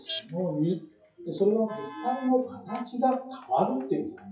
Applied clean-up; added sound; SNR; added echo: classical method WPE with log-MMSE.